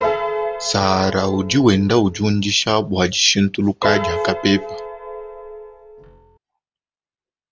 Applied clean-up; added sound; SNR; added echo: none; Piano; 6 dB; none.